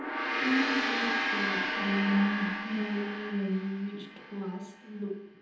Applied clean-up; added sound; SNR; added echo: none; Gong; 1 dB; reverberation time 0.9 s.